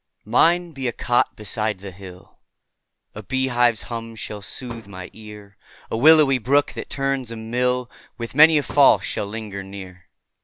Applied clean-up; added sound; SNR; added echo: none; Fireworks; 18 dB; none.